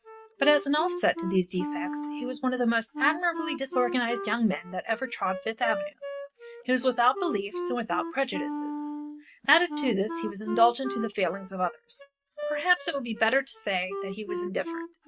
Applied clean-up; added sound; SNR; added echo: neural mask model RNNoise.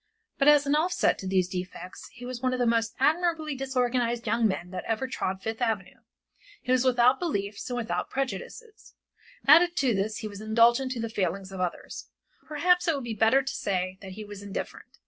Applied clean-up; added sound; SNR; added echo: none; none; none; none.